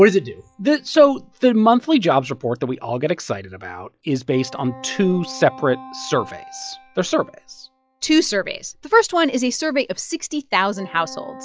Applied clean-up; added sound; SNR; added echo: classical method log-MMSE.